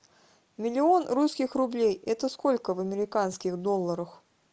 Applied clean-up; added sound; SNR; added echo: none; none; none; none.